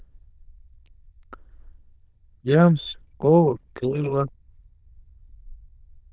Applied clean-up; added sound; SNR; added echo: neural diffusion model UNIVERSE++.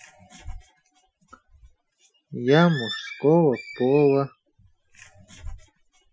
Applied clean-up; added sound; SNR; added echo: classical method Wiener filter.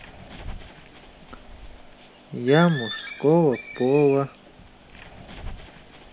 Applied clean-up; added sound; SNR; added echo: none; Bird; 14 dB; none.